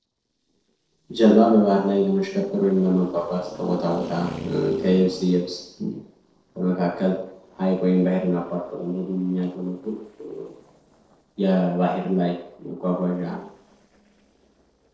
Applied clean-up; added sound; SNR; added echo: neural separator model SepFormer DNS4.